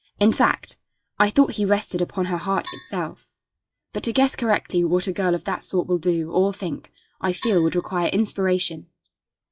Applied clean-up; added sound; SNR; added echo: classical method log-MMSE.